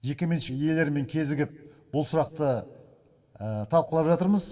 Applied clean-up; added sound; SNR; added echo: none; none; none; reverberation time 1.0 s.